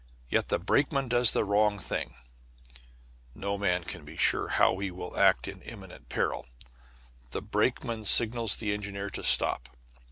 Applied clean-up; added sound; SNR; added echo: none; none; none; none.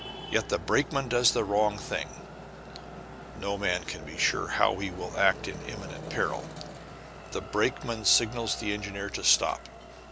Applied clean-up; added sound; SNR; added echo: none; Traffic noise, roadway noise; 12 dB; none.